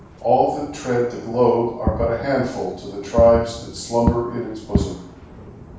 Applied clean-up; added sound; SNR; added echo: none; Fireworks; 7 dB; reverberation time 0.7 s.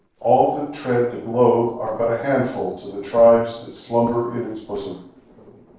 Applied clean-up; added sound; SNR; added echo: neural separator model SepFormer DNS4.